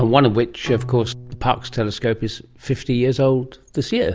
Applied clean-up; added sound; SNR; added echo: none; Bowed string instrument; 17 dB; none.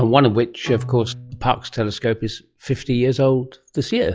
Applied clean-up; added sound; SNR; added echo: classical method log-MMSE.